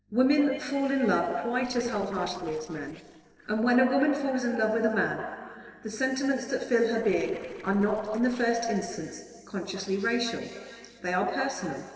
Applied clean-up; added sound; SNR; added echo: neural separator model SepFormer DNS4.